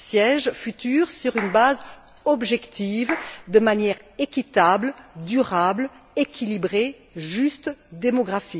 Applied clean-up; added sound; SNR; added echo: none; Clapping; 14 dB; none.